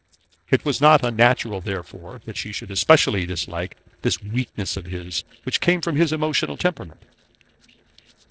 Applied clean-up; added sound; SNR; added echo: neural separator model SepFormer DNS4.